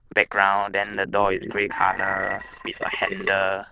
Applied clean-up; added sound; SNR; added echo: neural diffusion model UNIVERSE++.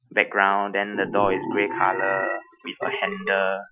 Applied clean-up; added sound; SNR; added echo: classical method Wiener filter.